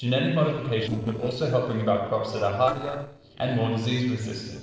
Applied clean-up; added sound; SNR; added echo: neural separator model SepFormer DNS4.